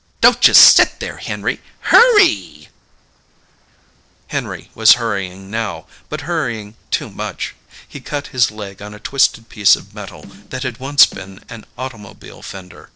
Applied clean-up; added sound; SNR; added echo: neural separator model SepFormer DNS4.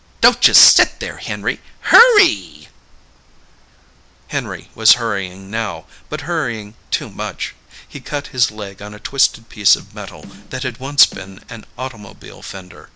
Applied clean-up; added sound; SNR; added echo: none; Bass drum / Snare drum; 19 dB; none.